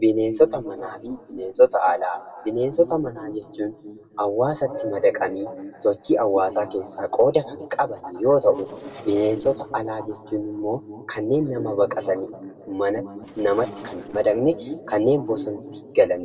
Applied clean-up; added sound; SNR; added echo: neural separator model SepFormer DNS4.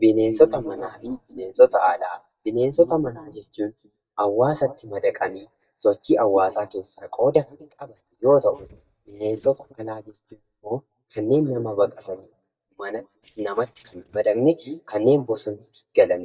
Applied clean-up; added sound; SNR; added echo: neural mask model DeepFilterNet 3.